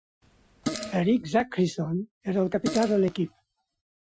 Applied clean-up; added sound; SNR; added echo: classical method Wiener filter.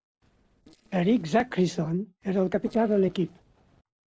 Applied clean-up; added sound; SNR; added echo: neural separator model SepFormer DNS4.